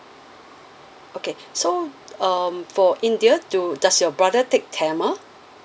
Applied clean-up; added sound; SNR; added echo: none; none; none; none.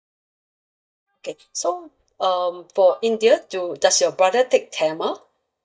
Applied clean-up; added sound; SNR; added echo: neural mask model DeepFilterNet 3.